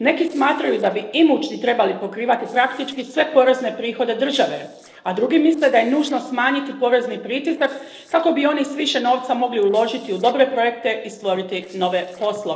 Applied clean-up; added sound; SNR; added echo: neural separator model SepFormer DNS4.